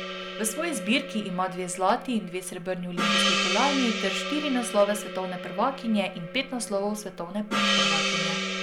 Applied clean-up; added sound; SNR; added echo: none; Gong; 1 dB; none.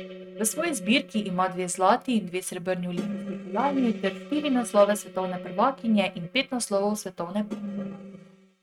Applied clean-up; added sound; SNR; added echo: neural mask model RNNoise.